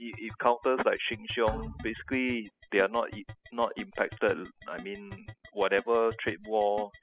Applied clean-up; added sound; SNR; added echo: classical method spectral subtraction.